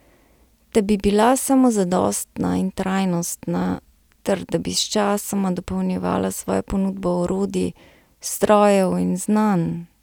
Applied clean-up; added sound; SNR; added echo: none; none; none; none.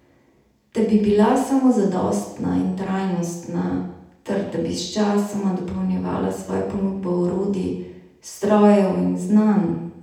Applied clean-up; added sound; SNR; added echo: none; none; none; reverberation time 0.8 s.